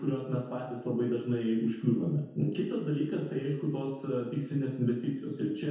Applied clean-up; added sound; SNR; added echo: none; none; none; reverberation time 1.0 s.